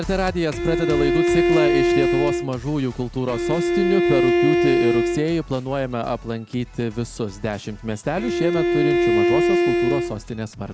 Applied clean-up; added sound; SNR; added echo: none; Bowed string instrument; -4 dB; none.